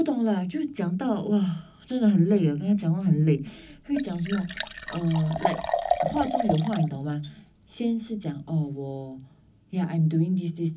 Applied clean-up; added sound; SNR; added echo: none; Liquid; 9 dB; reverberation time 0.4 s.